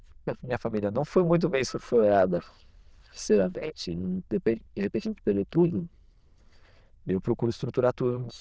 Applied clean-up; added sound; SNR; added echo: neural diffusion model UNIVERSE++.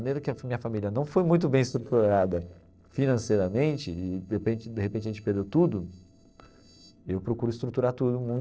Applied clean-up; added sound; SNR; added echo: neural separator model SepFormer DNS4.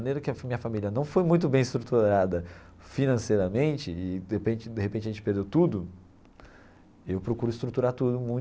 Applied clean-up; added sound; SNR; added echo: none; none; none; none.